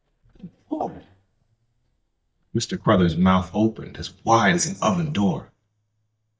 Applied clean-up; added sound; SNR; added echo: neural mask model DeepFilterNet 3.